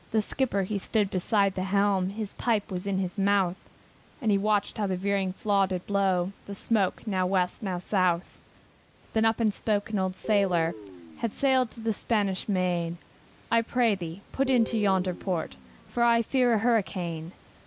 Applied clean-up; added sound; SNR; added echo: none; Guitar; 14 dB; none.